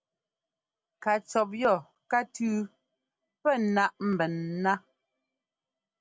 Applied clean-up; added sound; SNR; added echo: none; none; none; none.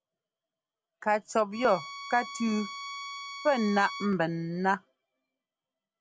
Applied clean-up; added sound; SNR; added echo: none; Bowed string instrument; 11 dB; none.